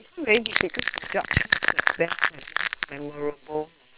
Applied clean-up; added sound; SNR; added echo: neural separator model SepFormer WHAM!.